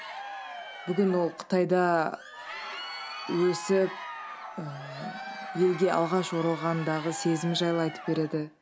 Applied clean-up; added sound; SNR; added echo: none; Crowd; 11 dB; none.